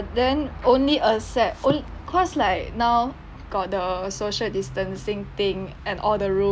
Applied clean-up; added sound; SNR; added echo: none; none; none; none.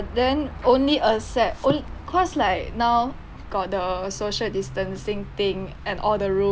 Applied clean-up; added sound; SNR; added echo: none; Run; 18 dB; none.